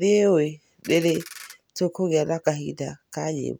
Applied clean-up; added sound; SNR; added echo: none; Ratchet, pawl; 18 dB; none.